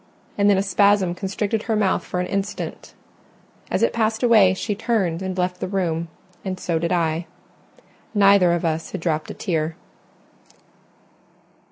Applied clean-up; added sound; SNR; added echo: none; none; none; none.